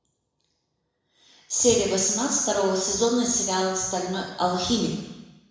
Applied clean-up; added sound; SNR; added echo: none; none; none; reverberation time 1.0 s.